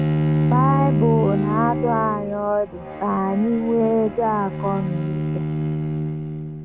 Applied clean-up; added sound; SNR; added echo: none; Bowed string instrument; 0 dB; none.